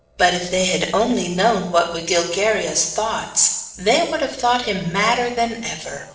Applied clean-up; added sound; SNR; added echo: neural separator model SepFormer DNS4.